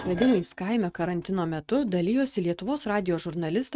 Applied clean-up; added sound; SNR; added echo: neural mask model RNNoise.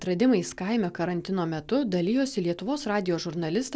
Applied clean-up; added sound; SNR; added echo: none; none; none; none.